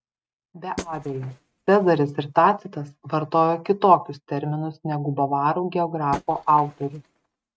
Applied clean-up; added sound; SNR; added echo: neural mask model RNNoise.